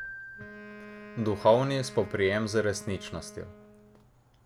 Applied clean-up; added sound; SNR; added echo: none; Keyboard (musical) + Wind instrument, woodwind instrument; 16 dB; none.